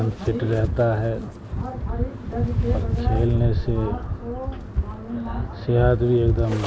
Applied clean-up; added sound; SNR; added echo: none; Zipper (clothing); 17 dB; none.